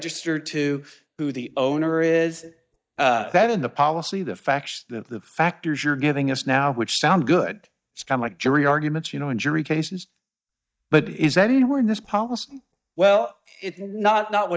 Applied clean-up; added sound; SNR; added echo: neural mask model DeepFilterNet 3.